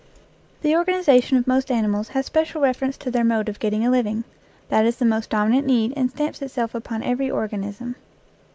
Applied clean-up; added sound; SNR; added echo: none; none; none; none.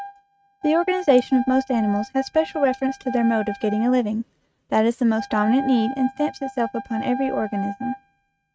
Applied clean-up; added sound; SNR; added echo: neural mask model RNNoise.